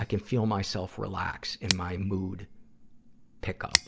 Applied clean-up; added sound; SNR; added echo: none; Scissors; 4 dB; none.